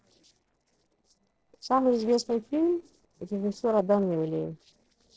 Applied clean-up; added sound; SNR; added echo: neural separator model SepFormer DNS4.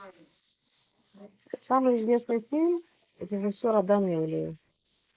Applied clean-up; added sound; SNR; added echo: neural mask model Resemble Enhance denoiser.